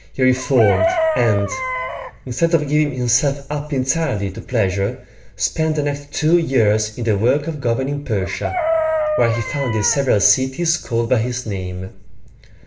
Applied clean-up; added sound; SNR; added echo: none; Chicken, rooster; 7 dB; reverberation time 0.6 s.